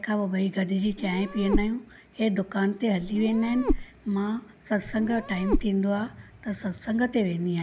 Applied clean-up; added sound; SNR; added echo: none; Meow; 3 dB; none.